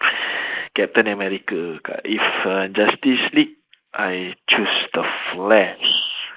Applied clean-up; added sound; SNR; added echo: neural mask model Resemble Enhance denoiser.